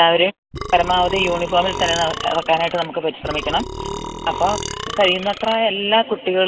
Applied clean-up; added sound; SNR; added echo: none; Burping, eructation; 9 dB; none.